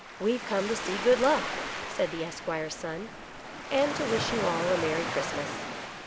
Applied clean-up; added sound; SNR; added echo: none; Waves, surf; 5 dB; none.